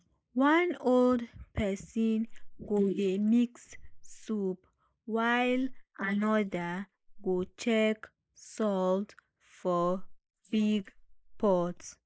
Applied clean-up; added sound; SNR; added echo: neural mask model Resemble Enhance denoiser.